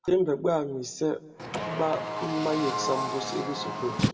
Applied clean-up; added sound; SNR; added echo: none; Car; 3 dB; reverberation time 0.4 s.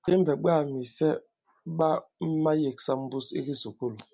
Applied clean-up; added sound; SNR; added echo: none; none; none; none.